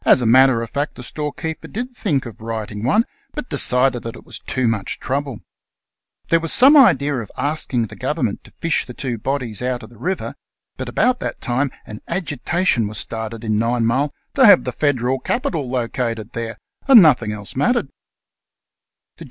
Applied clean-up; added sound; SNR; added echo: none; none; none; none.